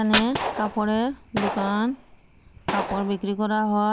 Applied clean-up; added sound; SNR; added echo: none; Fire + Gunshot, gunfire; 5 dB; none.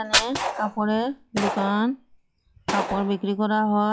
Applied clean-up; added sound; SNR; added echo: classical method log-MMSE.